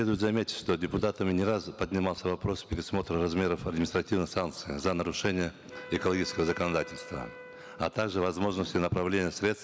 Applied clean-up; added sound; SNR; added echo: none; Wind instrument, woodwind instrument; 17 dB; none.